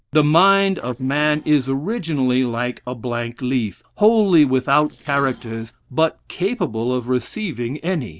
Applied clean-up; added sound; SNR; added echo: neural separator model SepFormer DNS4.